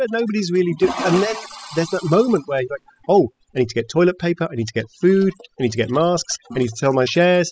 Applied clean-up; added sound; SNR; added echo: classical method spectral subtraction.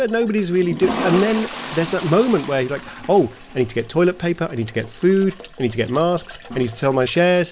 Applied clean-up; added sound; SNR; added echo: none; Toilet flush; 13 dB; none.